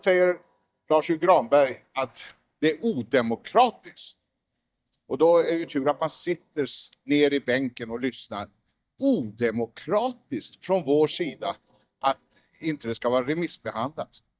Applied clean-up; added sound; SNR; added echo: neural mask model DeepFilterNet 3.